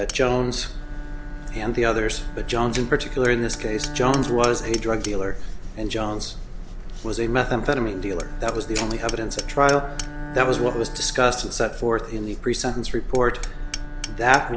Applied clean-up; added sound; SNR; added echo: none; Bowed string instrument + Hammer; 14 dB; none.